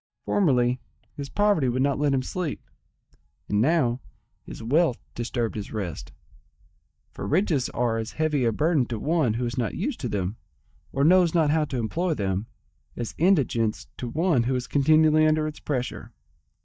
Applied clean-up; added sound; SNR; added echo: neural mask model DeepFilterNet 3.